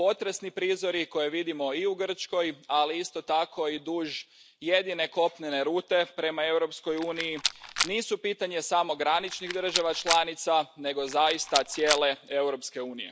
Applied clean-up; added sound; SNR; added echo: none; Rattle; 4 dB; none.